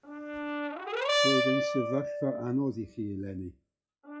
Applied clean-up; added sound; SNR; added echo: classical method log-MMSE.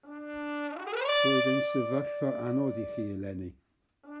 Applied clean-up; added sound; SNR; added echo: none; Brass instrument; -1 dB; none.